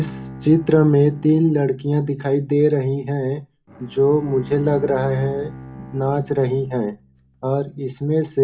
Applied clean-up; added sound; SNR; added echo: none; Bowed string instrument; 18 dB; reverberation time 0.2 s.